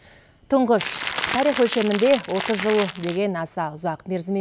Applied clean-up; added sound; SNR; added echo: none; Crackle; 6 dB; none.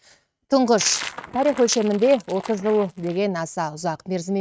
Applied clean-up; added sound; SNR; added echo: neural mask model RNNoise.